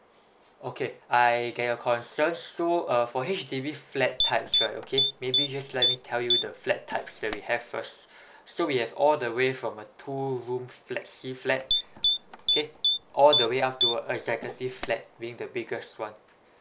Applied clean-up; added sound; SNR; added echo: none; Typing; -1 dB; none.